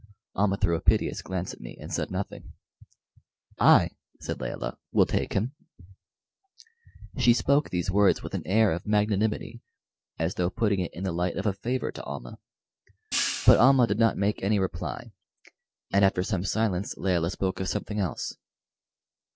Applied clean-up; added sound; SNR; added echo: neural separator model SepFormer DNS4.